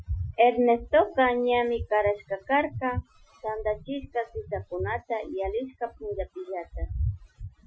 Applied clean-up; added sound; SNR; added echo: classical method Wiener filter.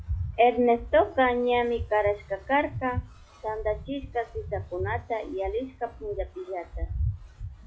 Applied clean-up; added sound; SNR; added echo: classical method log-MMSE.